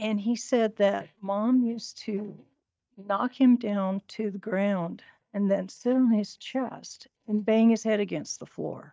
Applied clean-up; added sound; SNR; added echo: neural mask model DeepFilterNet 3.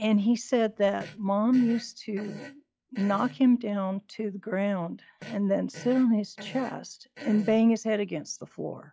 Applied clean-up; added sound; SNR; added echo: classical method log-MMSE.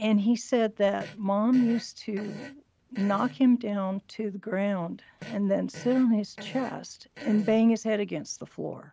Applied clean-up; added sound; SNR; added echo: none; Fart; 20 dB; none.